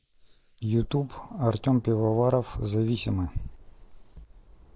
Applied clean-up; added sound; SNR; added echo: neural mask model Resemble Enhance denoiser.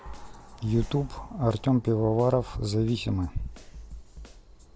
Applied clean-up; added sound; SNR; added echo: none; Snare drum; 19 dB; none.